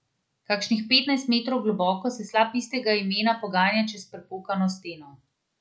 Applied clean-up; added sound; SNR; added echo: none; none; none; none.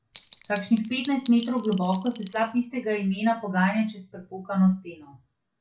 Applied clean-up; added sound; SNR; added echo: none; Chink, clink; 12 dB; reverberation time 0.2 s.